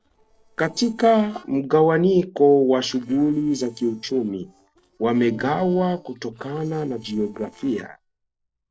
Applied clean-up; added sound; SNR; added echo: neural separator model SepFormer DNS4.